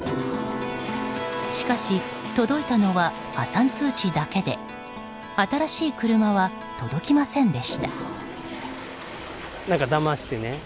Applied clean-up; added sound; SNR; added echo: none; Toilet flush; 12 dB; none.